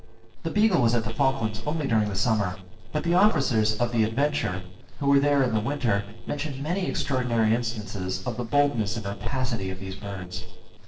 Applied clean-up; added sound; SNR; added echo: neural separator model SepFormer DNS4.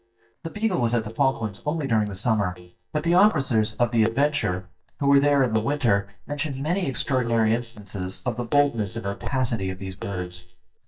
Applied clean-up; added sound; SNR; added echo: neural mask model DeepFilterNet 3.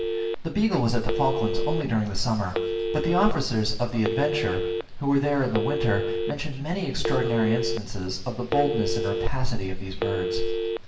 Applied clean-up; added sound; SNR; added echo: none; Telephone; 5 dB; reverberation time 0.9 s.